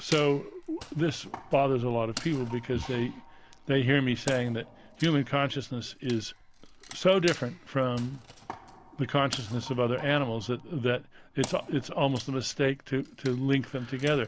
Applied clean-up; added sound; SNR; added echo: none; Wood; 17 dB; none.